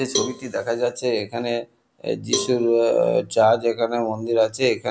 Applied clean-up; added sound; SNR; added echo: none; Cowbell; 11 dB; none.